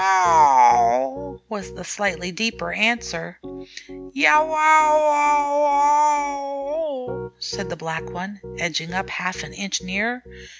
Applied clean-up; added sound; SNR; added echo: none; Piano; 17 dB; none.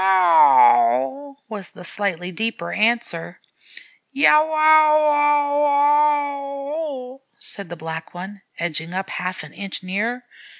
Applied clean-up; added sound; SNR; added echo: none; none; none; none.